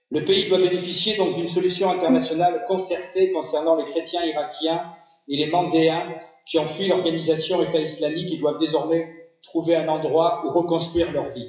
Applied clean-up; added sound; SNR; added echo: classical method WPE with log-MMSE.